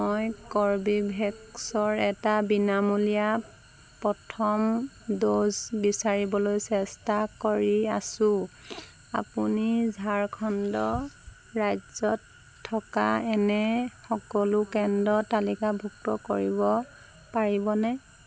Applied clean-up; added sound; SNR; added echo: none; none; none; none.